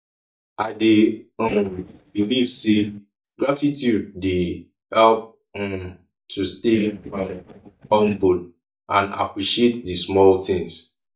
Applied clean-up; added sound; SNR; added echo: neural mask model DeepFilterNet 3.